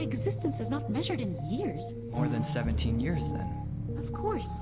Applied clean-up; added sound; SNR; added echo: none; none; none; none.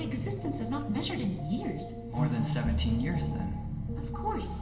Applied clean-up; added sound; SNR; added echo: none; none; none; reverberation time 0.9 s.